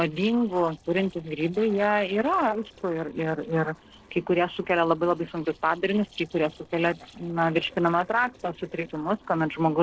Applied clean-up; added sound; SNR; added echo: neural separator model SepFormer DNS4.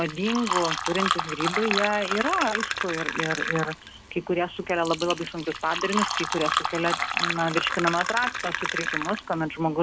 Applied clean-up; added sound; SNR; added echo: none; Fill (with liquid); 2 dB; none.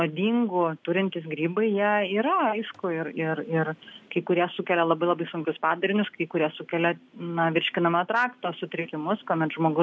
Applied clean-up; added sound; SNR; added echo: none; none; none; none.